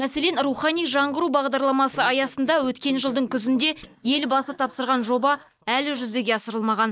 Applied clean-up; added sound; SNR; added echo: neural mask model DeepFilterNet 3.